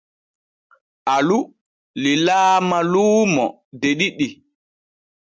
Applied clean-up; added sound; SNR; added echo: none; none; none; none.